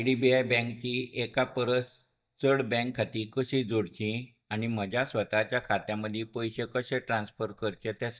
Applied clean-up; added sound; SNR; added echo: neural mask model DeepFilterNet 3.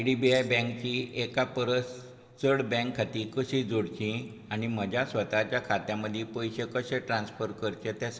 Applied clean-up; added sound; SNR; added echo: neural separator model SepFormer DNS4.